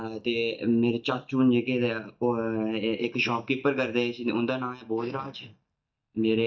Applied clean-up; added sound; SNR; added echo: neural mask model DeepFilterNet 3.